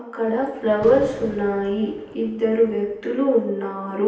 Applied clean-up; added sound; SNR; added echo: none; Thunder; 19 dB; reverberation time 0.9 s.